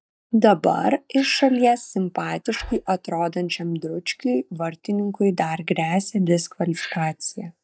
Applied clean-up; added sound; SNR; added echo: neural mask model DeepFilterNet 3.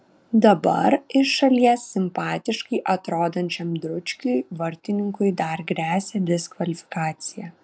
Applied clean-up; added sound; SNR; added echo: none; none; none; none.